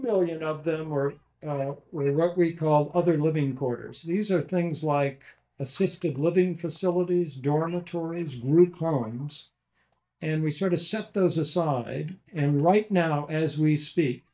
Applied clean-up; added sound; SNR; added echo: neural mask model DeepFilterNet 3.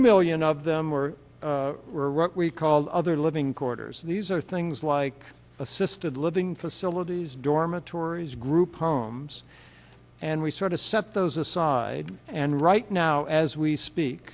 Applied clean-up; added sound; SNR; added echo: none; none; none; none.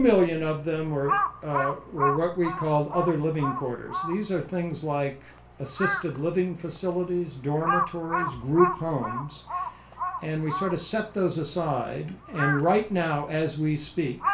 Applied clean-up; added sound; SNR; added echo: none; Crow; 6 dB; reverberation time 0.3 s.